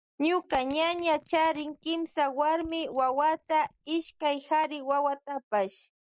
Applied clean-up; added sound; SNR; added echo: neural mask model Resemble Enhance denoiser.